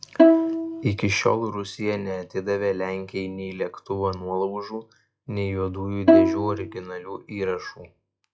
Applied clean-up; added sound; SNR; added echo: classical method log-MMSE.